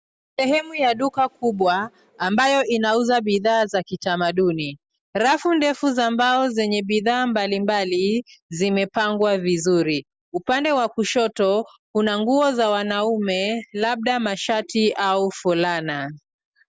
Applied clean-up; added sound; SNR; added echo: none; none; none; none.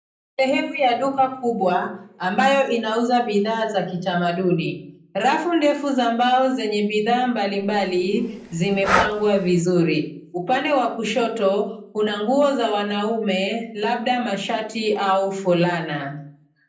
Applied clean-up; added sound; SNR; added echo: none; Breathing; 6 dB; reverberation time 0.6 s.